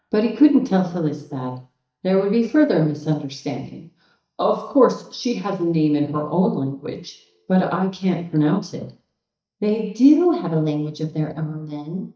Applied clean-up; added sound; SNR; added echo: neural mask model DeepFilterNet 3.